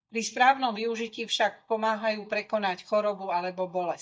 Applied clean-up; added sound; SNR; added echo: neural mask model DeepFilterNet 3.